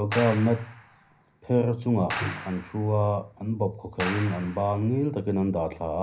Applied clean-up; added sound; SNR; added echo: none; Clapping; 12 dB; reverberation time 0.5 s.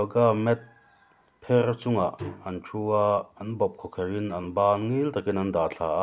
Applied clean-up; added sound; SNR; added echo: none; none; none; none.